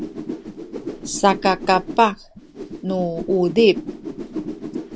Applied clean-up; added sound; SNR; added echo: none; Whoosh, swoosh, swish; 10 dB; none.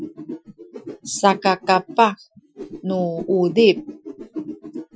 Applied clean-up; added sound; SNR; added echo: classical method Wiener filter.